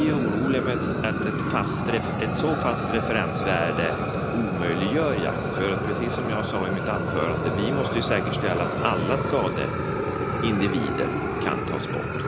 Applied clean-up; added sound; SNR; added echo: none; Fire; -1 dB; none.